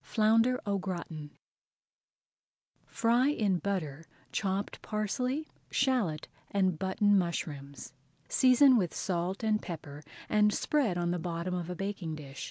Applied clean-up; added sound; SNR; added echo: none; none; none; none.